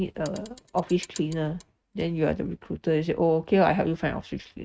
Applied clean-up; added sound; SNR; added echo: neural mask model RNNoise.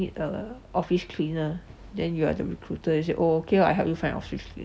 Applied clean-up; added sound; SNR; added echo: none; none; none; none.